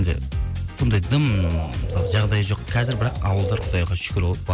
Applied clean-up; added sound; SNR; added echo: none; Bird; 12 dB; none.